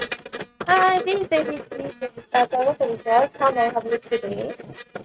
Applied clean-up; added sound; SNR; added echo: neural mask model RNNoise.